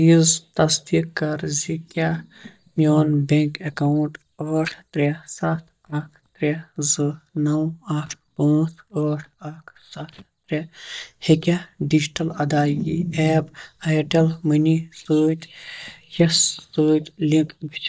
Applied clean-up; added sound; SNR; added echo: neural mask model DeepFilterNet 3.